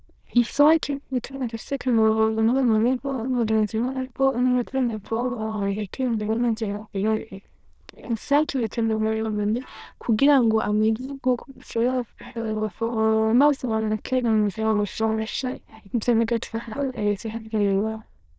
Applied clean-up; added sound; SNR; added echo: neural diffusion model UNIVERSE++.